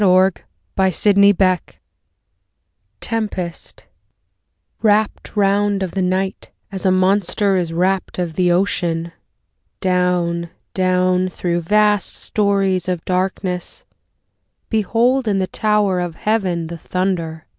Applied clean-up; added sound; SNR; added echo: none; none; none; none.